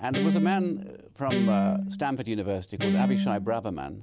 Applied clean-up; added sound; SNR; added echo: none; Guitar; -3 dB; none.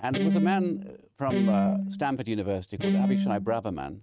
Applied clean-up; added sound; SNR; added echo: neural mask model RNNoise.